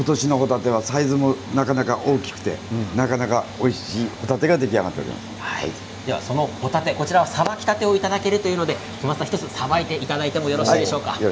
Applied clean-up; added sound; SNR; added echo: none; none; none; none.